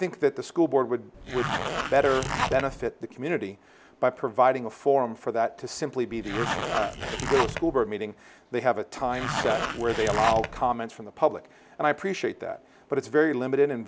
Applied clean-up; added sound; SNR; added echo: none; Zipper (clothing); 4 dB; none.